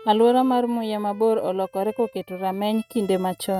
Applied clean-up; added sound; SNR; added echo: neural mask model RNNoise.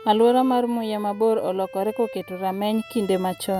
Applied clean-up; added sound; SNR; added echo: none; Bowed string instrument; 20 dB; none.